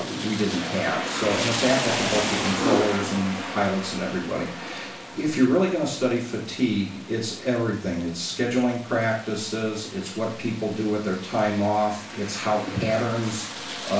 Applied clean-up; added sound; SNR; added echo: none; Rain; 7 dB; reverberation time 0.3 s.